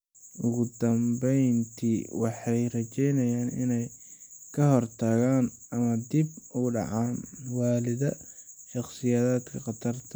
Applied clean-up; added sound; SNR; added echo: none; none; none; none.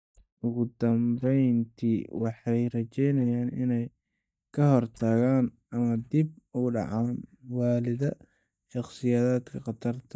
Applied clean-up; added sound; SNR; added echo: neural mask model DeepFilterNet 3.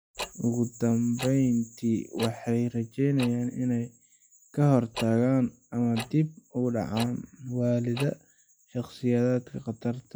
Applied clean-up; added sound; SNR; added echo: classical method log-MMSE.